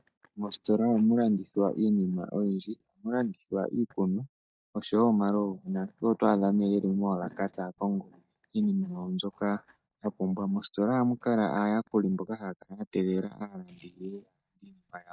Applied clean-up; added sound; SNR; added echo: neural mask model DeepFilterNet 3.